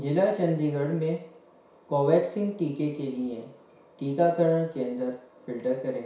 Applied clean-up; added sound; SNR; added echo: none; none; none; reverberation time 0.6 s.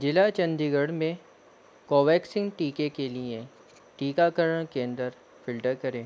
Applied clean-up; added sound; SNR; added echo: none; none; none; none.